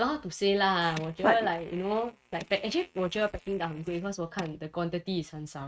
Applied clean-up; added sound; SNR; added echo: neural mask model RNNoise.